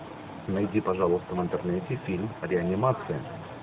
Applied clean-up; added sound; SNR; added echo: none; none; none; none.